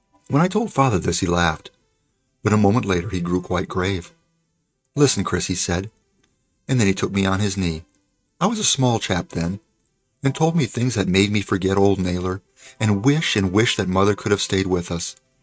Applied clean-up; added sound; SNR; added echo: neural mask model RNNoise.